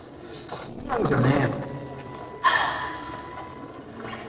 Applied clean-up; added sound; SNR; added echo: neural separator model SepFormer DNS4.